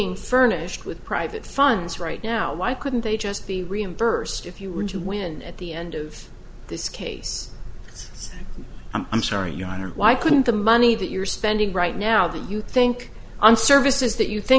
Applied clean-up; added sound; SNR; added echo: none; none; none; none.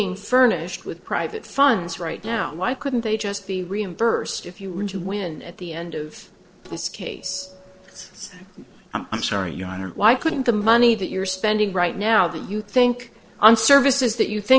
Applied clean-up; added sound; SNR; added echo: neural separator model SepFormer DNS4.